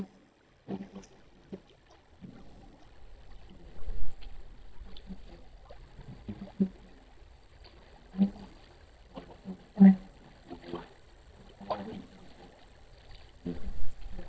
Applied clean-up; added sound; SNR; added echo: neural mask model DeepFilterNet 3.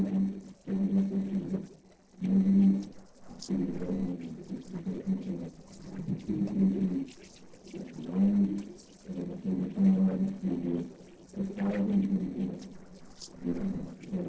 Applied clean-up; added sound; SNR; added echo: neural separator model SepFormer DNS4.